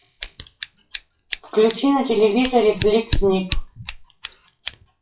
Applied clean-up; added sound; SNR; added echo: classical method WPE with log-MMSE.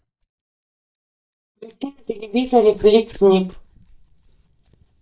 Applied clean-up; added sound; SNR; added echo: neural mask model DeepFilterNet 3.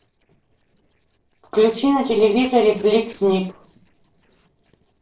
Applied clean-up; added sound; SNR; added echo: neural separator model SepFormer DNS4.